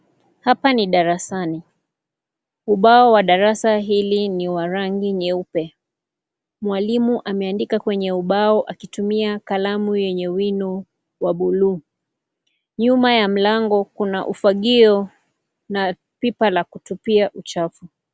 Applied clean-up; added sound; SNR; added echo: none; none; none; none.